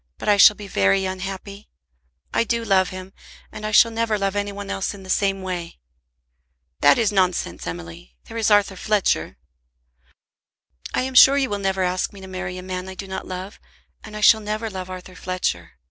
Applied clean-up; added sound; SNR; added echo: none; none; none; none.